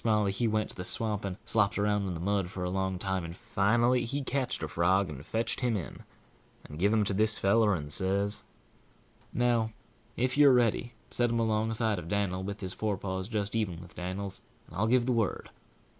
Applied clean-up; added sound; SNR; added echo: none; none; none; none.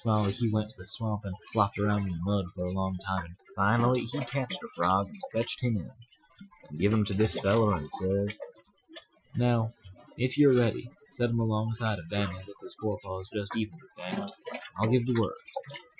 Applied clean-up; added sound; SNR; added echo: classical method Wiener filter.